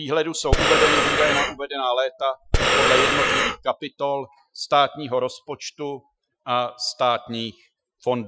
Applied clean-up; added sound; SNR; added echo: classical method Wiener filter.